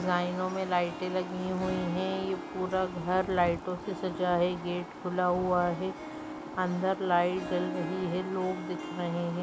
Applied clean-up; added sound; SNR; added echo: none; Harp; 12 dB; none.